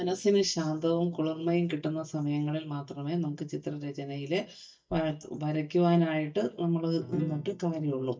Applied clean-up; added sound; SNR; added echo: neural mask model DeepFilterNet 3.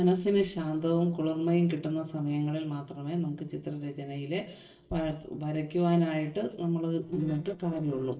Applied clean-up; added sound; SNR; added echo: neural separator model SepFormer DNS4.